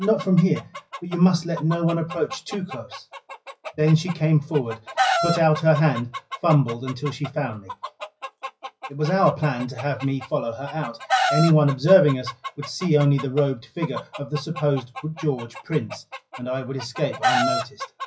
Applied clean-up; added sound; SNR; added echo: classical method WPE with log-MMSE.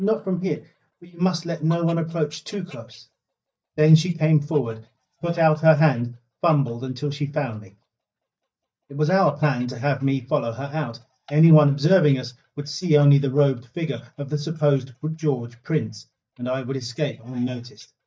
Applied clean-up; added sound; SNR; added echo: neural mask model DeepFilterNet 3.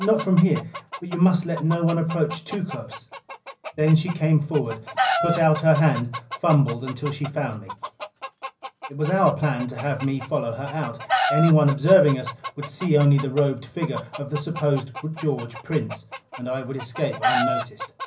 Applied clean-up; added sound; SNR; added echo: none; Chicken, rooster; 8 dB; reverberation time 0.5 s.